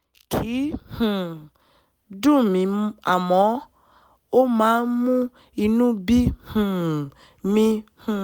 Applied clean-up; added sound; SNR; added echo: none; none; none; none.